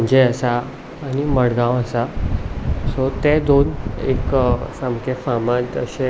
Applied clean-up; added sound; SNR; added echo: none; none; none; none.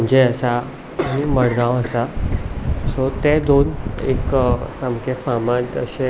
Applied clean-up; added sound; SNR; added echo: none; Cough; 15 dB; none.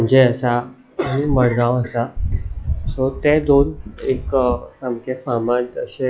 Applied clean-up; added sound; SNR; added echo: classical method log-MMSE.